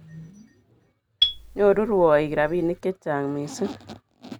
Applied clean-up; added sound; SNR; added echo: none; Marimba, xylophone; 5 dB; none.